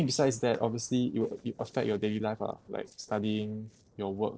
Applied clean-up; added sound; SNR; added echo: neural separator model SepFormer DNS4.